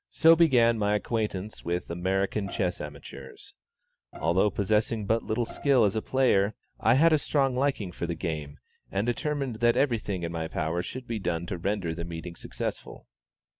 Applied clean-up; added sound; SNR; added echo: none; Bowed string instrument; 20 dB; none.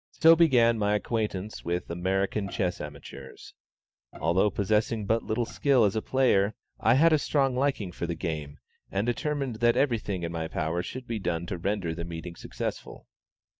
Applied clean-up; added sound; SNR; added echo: neural mask model DeepFilterNet 3.